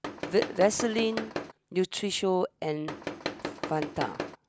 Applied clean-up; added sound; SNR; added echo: none; Tools; 6 dB; none.